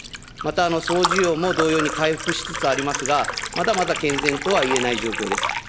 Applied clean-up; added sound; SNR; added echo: none; Liquid; 4 dB; none.